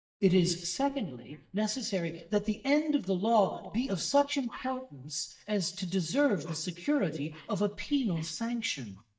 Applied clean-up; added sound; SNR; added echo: neural mask model DeepFilterNet 3.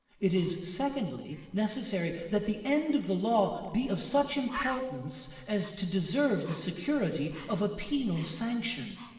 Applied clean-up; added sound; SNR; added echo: neural separator model SepFormer DNS4.